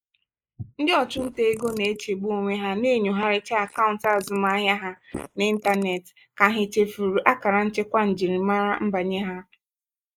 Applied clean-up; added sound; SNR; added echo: neural mask model Resemble Enhance denoiser.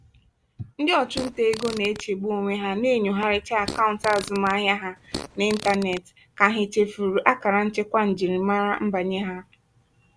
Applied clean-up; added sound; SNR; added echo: none; Fart; 12 dB; none.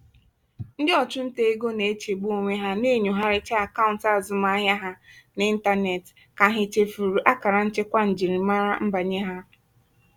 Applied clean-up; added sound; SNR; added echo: none; none; none; none.